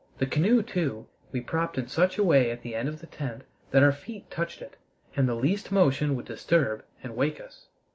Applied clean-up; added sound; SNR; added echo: none; none; none; none.